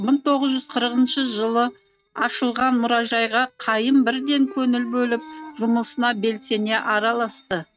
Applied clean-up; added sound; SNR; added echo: neural mask model RNNoise.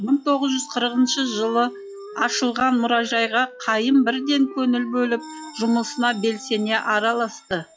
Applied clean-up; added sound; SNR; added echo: classical method log-MMSE.